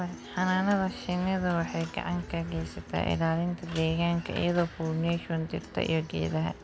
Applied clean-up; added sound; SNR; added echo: none; Acoustic guitar; 19 dB; none.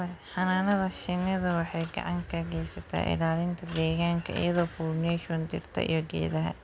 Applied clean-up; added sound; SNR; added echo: none; none; none; none.